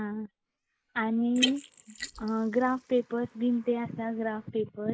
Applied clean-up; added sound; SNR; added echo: neural mask model Resemble Enhance denoiser.